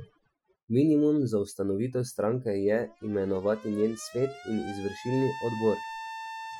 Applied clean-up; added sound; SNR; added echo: classical method Wiener filter.